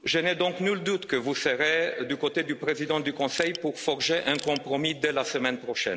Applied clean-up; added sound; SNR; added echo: none; Crushing; 14 dB; none.